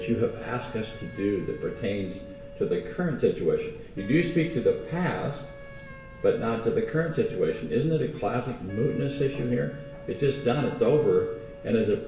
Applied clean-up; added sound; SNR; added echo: none; Wind instrument, woodwind instrument; 18 dB; reverberation time 0.6 s.